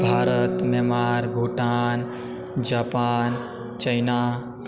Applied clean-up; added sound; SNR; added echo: none; Guitar; 6 dB; none.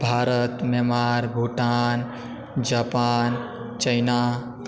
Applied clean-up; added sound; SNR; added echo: none; none; none; none.